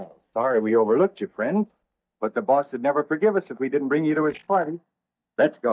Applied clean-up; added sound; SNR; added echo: neural mask model DeepFilterNet 3.